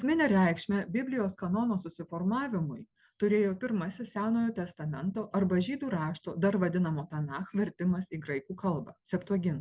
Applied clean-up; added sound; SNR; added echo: none; none; none; none.